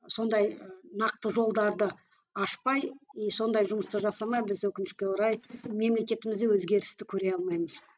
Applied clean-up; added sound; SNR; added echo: neural mask model RNNoise.